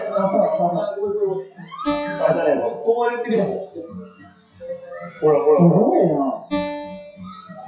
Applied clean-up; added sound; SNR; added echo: classical method WPE with log-MMSE.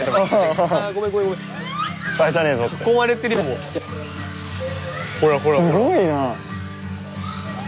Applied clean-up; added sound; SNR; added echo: none; none; none; none.